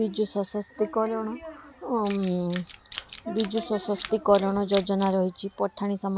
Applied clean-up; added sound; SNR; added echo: none; Tools; 11 dB; none.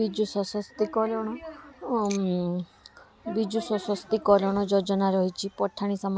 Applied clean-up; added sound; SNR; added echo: none; none; none; none.